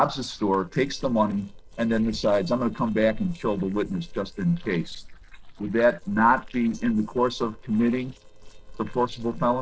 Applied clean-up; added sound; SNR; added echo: neural separator model SepFormer DNS4.